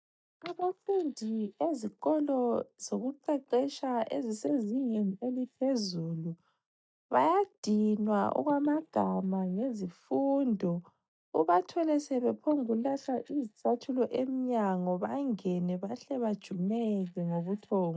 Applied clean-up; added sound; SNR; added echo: neural mask model DeepFilterNet 3.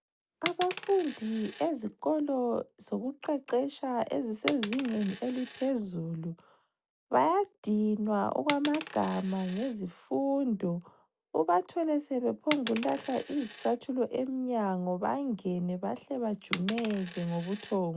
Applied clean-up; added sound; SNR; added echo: none; Coin (dropping); 13 dB; none.